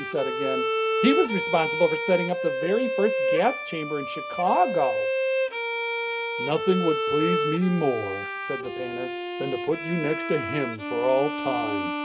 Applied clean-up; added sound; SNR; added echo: none; Bowed string instrument; 1 dB; reverberation time 0.3 s.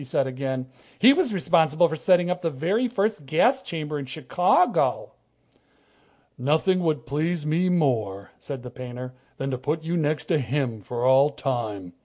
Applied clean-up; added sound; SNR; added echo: none; none; none; none.